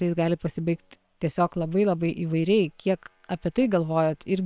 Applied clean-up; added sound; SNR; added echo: neural separator model SepFormer WHAM!.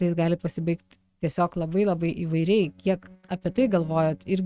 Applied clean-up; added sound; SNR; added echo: neural mask model RNNoise.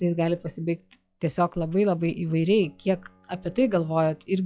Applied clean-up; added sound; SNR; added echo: classical method log-MMSE.